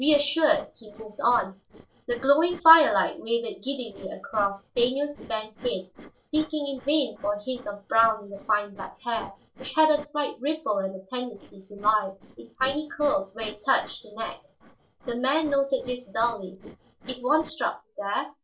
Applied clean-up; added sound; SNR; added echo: neural separator model SepFormer DNS4.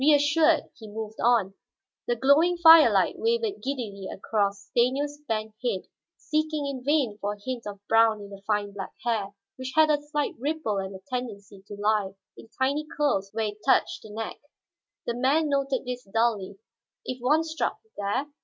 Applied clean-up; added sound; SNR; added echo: none; none; none; none.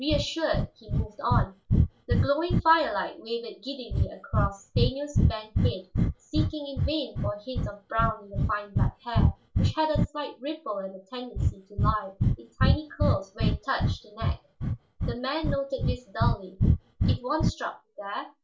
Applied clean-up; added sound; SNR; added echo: none; Breathing; -4 dB; reverberation time 0.2 s.